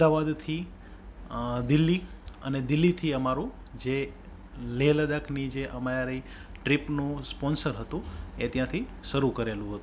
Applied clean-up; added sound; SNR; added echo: none; none; none; none.